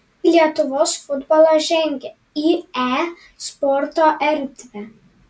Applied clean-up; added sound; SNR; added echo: none; none; none; none.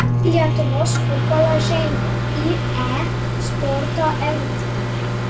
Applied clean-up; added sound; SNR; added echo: none; Microwave oven; -4 dB; none.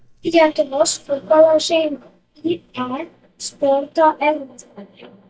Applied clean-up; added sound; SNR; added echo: neural mask model DeepFilterNet 3.